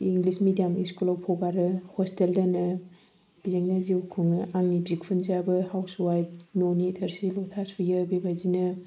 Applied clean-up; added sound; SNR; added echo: neural mask model Resemble Enhance denoiser.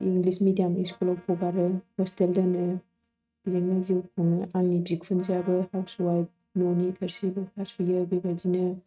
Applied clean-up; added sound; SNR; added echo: neural mask model RNNoise.